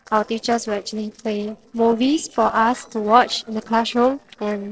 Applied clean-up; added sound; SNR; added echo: neural separator model SepFormer DNS4.